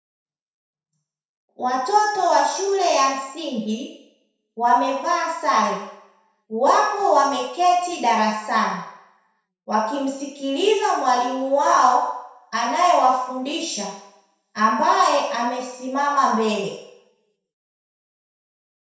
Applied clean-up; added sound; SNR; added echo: none; none; none; reverberation time 0.7 s.